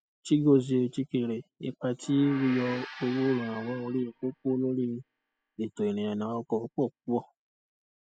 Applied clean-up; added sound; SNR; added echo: classical method spectral subtraction.